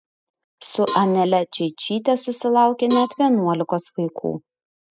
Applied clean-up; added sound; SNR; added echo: classical method spectral subtraction.